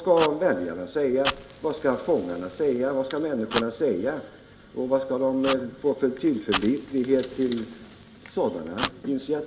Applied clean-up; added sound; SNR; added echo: none; Fire; 10 dB; reverberation time 1.0 s.